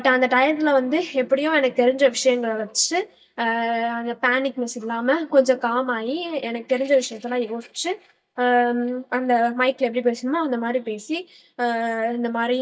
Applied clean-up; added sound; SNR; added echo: neural mask model DeepFilterNet 3.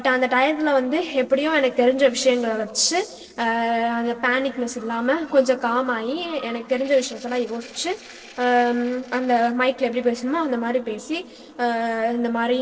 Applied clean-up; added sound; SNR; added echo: neural separator model SepFormer DNS4.